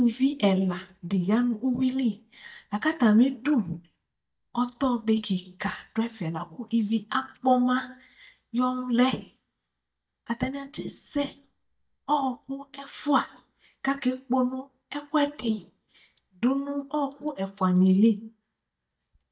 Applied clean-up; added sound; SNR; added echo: neural mask model DeepFilterNet 3.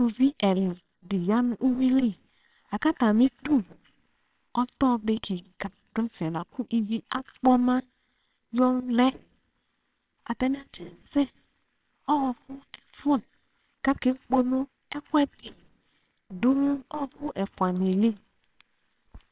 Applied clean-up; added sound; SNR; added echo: neural separator model SepFormer WHAMR!.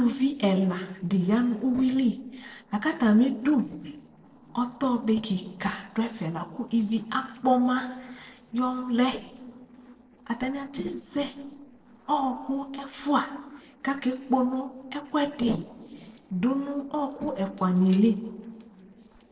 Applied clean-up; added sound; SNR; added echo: neural separator model SepFormer DNS4.